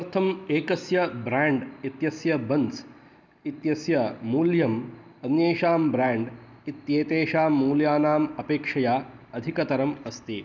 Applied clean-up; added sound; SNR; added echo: none; none; none; none.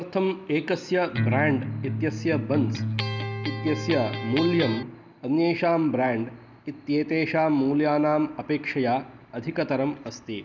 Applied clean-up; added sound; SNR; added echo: none; Electric guitar; 4 dB; none.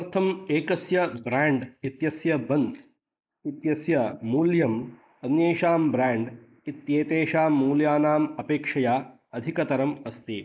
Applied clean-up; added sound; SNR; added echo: neural mask model Resemble Enhance denoiser.